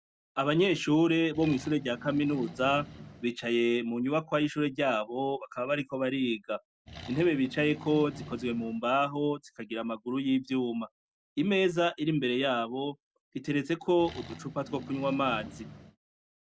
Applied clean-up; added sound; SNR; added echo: none; Accelerating, revving, vroom; 15 dB; none.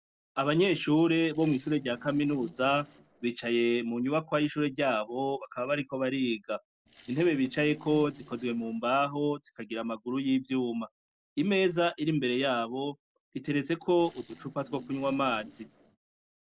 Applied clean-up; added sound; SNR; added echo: neural separator model SepFormer DNS4.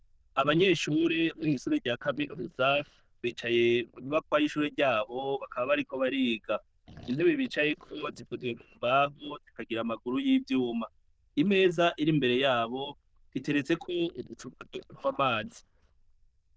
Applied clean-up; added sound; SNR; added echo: neural diffusion model UNIVERSE++.